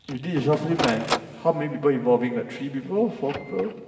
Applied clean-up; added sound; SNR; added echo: none; Printer; 10 dB; reverberation time 1.7 s.